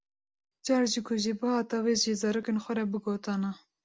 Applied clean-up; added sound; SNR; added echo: none; none; none; none.